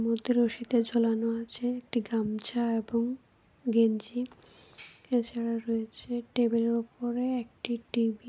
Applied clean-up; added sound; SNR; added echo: none; none; none; none.